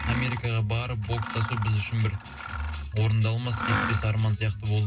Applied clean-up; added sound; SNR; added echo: none; Mechanisms; 9 dB; reverberation time 0.2 s.